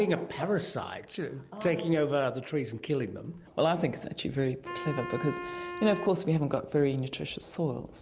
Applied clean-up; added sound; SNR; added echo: none; Wind instrument, woodwind instrument; 10 dB; none.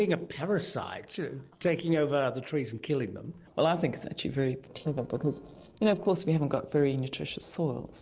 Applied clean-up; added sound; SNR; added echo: neural separator model SepFormer DNS4.